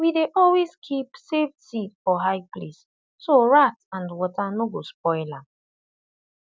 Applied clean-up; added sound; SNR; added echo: none; none; none; none.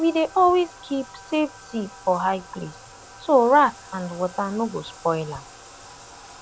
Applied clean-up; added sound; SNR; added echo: none; Bathtub (filling or washing); 20 dB; none.